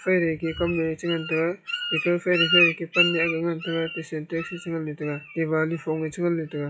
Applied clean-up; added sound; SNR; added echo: classical method WPE with log-MMSE.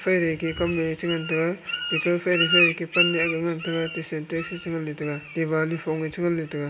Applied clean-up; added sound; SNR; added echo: none; Bird; 4 dB; reverberation time 1.0 s.